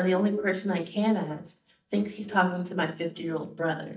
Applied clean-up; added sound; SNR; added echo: neural mask model DeepFilterNet 3.